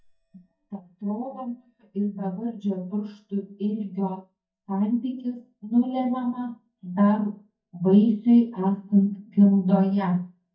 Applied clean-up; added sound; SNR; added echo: neural mask model DeepFilterNet 3.